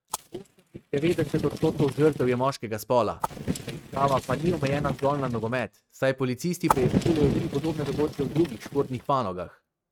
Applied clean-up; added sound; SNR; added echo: neural mask model RNNoise.